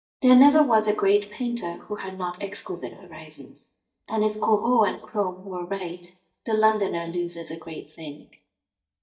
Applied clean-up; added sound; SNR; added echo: neural mask model DeepFilterNet 3.